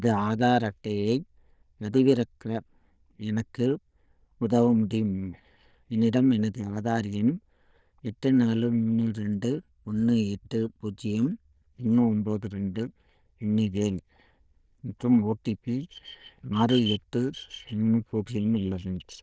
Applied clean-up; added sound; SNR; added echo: neural diffusion model UNIVERSE++.